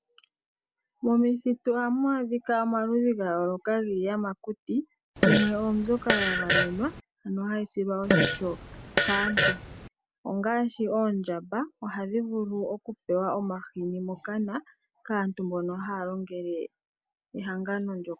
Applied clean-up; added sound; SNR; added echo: none; Fart; -5 dB; none.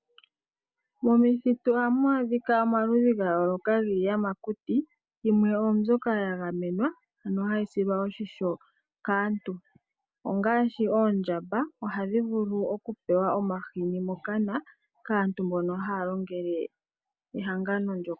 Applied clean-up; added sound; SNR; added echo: none; none; none; none.